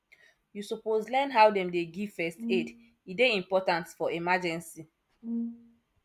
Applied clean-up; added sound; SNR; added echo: none; Brass instrument; 7 dB; none.